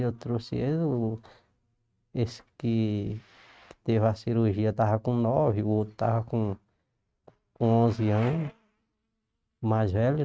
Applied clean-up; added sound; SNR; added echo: neural mask model RNNoise.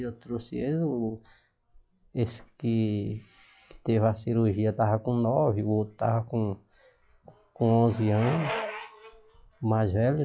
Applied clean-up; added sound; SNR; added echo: classical method log-MMSE.